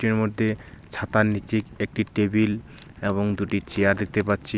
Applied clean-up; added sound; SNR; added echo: none; none; none; none.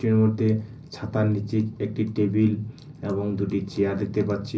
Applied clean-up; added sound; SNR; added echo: none; none; none; reverberation time 0.5 s.